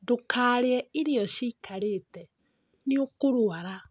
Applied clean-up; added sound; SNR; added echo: none; none; none; none.